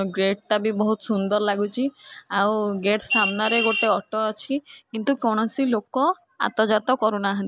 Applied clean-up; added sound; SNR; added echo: none; none; none; none.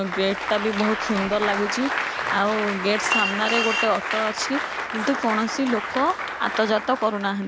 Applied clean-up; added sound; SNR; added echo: none; Applause; 4 dB; none.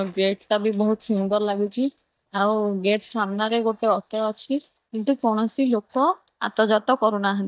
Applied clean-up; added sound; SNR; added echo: neural mask model DeepFilterNet 3.